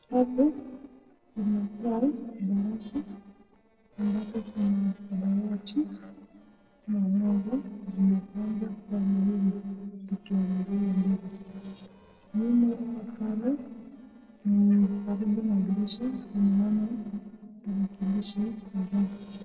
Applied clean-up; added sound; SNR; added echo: neural separator model SepFormer DNS4.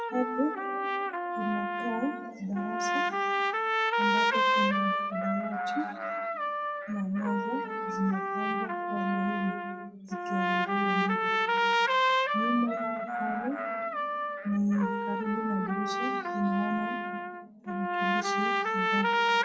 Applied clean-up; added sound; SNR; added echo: none; Trumpet; -4 dB; reverberation time 1.9 s.